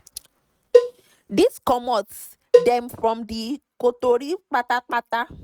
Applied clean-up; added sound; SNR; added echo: neural mask model RNNoise.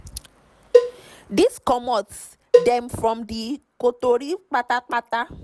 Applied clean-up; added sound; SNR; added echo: none; Cowbell; -2 dB; none.